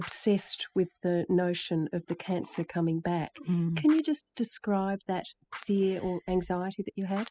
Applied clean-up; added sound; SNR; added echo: classical method spectral subtraction.